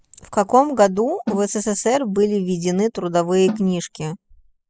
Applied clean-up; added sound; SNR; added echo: classical method spectral subtraction.